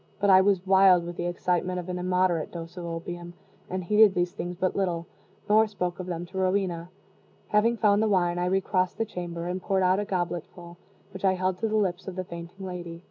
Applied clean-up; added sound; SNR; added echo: none; none; none; none.